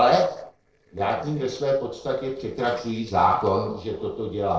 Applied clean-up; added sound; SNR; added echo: neural separator model SepFormer DNS4.